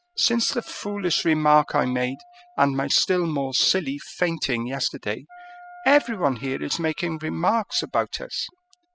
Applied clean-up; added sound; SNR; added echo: classical method spectral subtraction.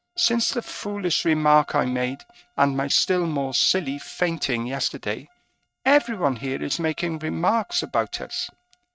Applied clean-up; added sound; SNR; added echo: neural mask model RNNoise.